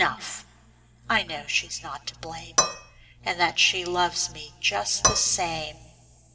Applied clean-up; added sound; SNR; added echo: none; Cutlery, silverware / Dishes, pots, and pans; -1 dB; reverberation time 2.5 s.